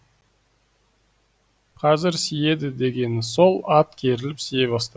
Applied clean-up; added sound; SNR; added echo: none; none; none; none.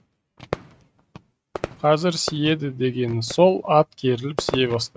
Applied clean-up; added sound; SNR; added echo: neural mask model RNNoise.